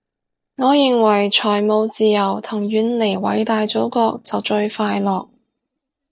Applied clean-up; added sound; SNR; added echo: neural mask model DeepFilterNet 3.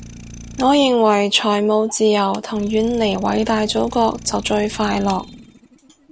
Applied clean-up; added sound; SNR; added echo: none; Idling; 19 dB; none.